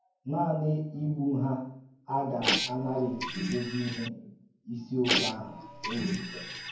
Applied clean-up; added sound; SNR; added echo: none; Printer; 0 dB; reverberation time 0.9 s.